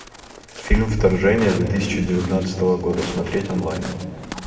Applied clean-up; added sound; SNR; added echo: none; Walk, footsteps; 16 dB; reverberation time 2.1 s.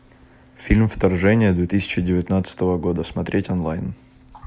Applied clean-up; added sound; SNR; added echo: none; none; none; none.